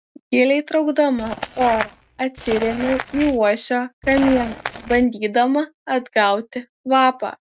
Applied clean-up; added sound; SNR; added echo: neural mask model RNNoise.